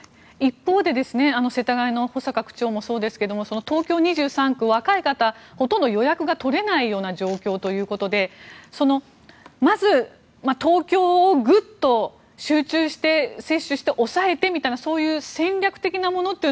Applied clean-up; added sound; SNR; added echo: none; none; none; none.